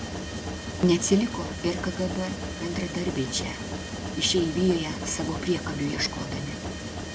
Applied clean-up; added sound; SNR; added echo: none; Mechanisms; 5 dB; none.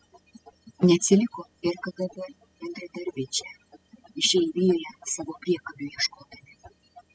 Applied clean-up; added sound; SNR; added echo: classical method spectral subtraction.